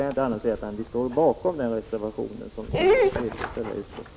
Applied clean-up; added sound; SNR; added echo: none; Dog; 1 dB; none.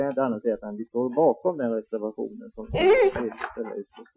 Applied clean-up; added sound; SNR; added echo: classical method Wiener filter.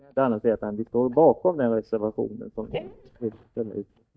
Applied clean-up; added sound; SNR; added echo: neural mask model DeepFilterNet 3.